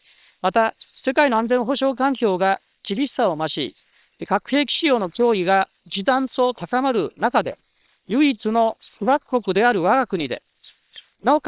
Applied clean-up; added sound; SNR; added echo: neural separator model SepFormer WHAM!.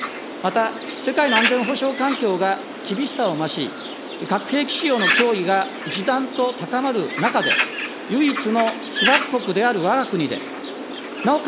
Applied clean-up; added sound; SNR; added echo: none; Bird; 5 dB; none.